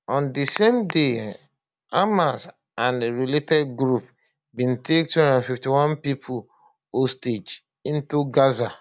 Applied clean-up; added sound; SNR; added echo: none; none; none; none.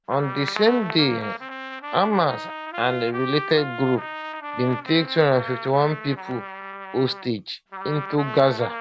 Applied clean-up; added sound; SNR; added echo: none; Trumpet; 10 dB; none.